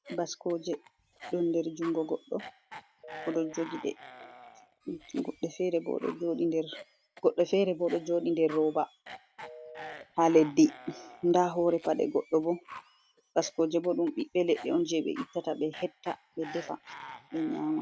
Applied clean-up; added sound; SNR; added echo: none; Telephone + Cough; 18 dB; none.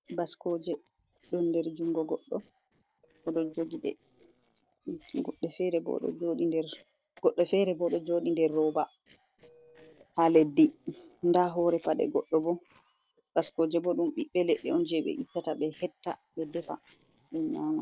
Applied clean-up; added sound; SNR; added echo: neural separator model SepFormer DNS4.